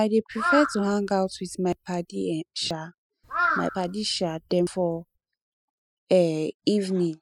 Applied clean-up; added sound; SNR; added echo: classical method spectral subtraction.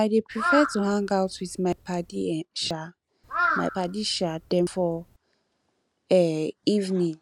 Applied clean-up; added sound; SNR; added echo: none; Crow; 5 dB; none.